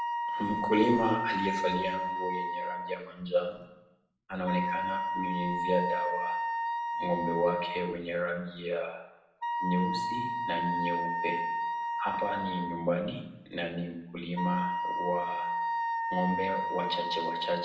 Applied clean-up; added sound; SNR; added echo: none; Wind instrument, woodwind instrument; 0 dB; reverberation time 0.8 s.